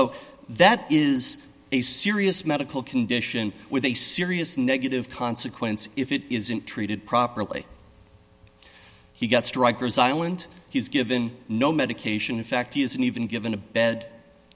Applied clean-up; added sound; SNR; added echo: none; none; none; none.